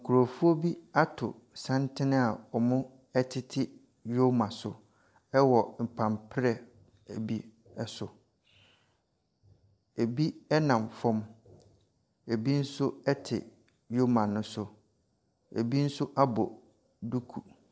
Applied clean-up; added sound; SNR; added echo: none; none; none; none.